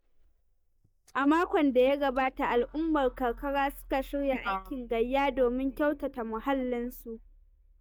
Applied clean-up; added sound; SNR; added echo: neural mask model DeepFilterNet 3.